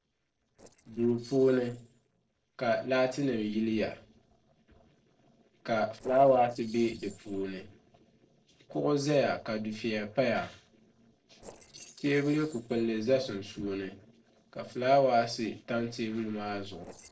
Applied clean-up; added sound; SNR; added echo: neural separator model SepFormer DNS4.